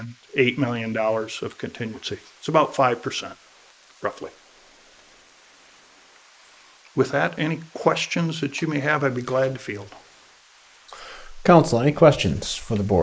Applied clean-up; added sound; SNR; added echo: neural mask model Resemble Enhance denoiser.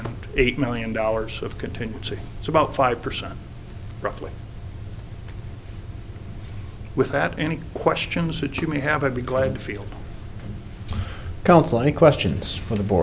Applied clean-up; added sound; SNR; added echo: none; none; none; none.